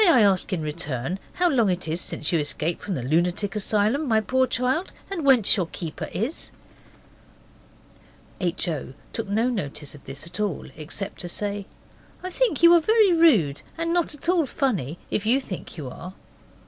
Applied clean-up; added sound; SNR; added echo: none; none; none; none.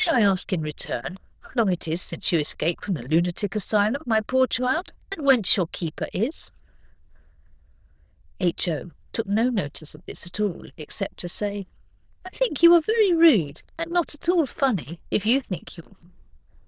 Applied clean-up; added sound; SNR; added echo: neural diffusion model UNIVERSE++.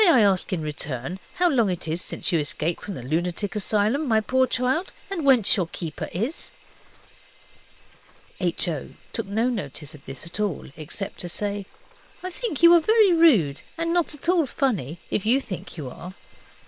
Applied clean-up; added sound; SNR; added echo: neural separator model SepFormer WHAM!.